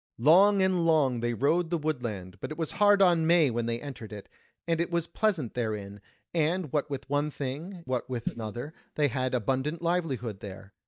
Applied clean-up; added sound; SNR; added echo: neural mask model DeepFilterNet 3.